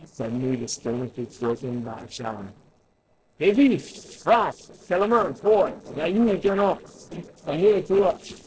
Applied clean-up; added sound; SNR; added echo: neural separator model SepFormer DNS4.